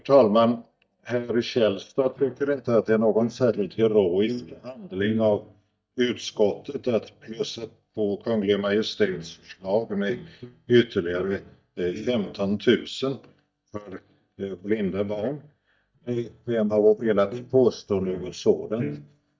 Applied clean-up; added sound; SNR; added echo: neural mask model DeepFilterNet 3.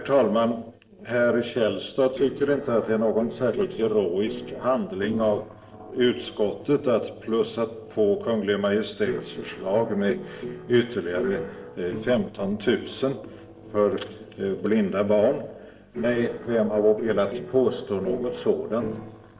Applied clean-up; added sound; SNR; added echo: neural separator model SepFormer DNS4.